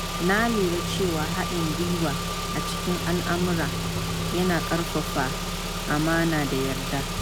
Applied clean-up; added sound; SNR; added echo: none; Engine / Car; 1 dB; none.